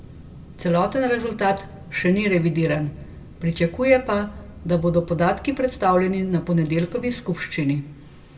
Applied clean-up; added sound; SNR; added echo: none; Aircraft; 19 dB; reverberation time 1.1 s.